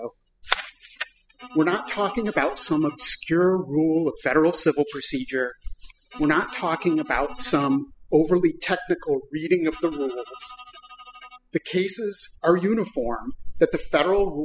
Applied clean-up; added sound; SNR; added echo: classical method spectral subtraction.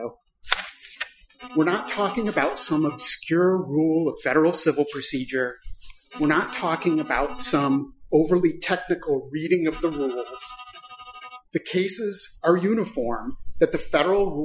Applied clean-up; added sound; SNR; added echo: classical method Wiener filter.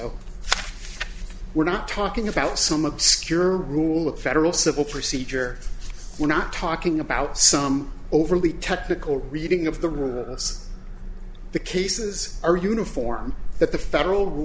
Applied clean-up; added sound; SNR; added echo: none; none; none; none.